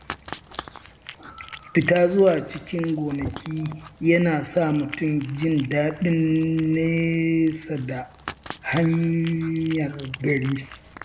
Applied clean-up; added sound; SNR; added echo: none; Cat; 16 dB; none.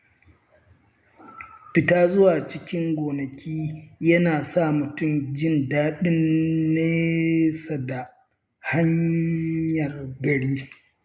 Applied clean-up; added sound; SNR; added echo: none; none; none; none.